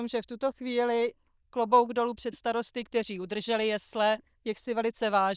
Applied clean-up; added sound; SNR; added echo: neural diffusion model UNIVERSE++.